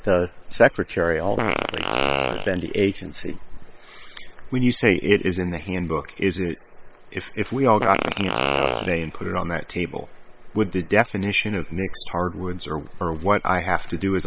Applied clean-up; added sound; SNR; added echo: neural separator model SepFormer WHAM!.